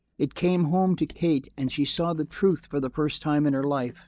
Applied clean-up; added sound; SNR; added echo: neural mask model DeepFilterNet 3.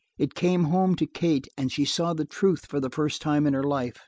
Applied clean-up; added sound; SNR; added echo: none; none; none; none.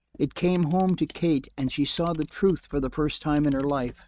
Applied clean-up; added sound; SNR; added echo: neural mask model RNNoise.